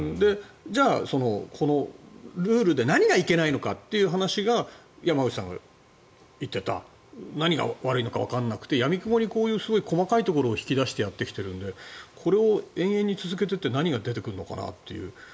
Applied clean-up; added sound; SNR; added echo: none; none; none; none.